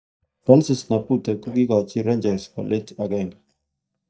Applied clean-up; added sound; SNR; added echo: neural mask model DeepFilterNet 3.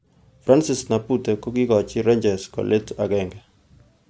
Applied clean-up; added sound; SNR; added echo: none; none; none; none.